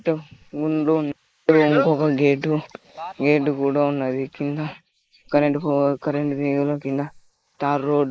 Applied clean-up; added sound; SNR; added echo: neural mask model Resemble Enhance denoiser.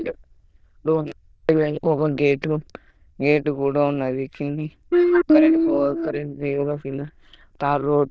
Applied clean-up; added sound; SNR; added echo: neural diffusion model UNIVERSE++.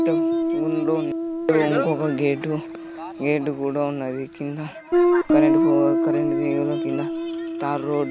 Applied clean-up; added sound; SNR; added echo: none; Guitar; -2 dB; none.